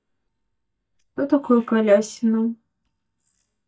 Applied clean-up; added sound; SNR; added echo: neural mask model DeepFilterNet 3.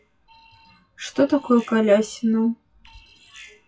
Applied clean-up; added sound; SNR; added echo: classical method WPE with log-MMSE.